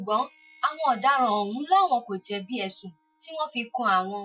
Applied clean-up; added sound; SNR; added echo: classical method Wiener filter.